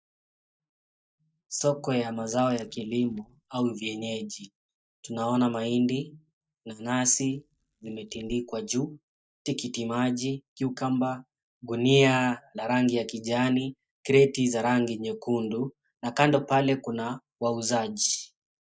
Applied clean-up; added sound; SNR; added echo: neural mask model DeepFilterNet 3.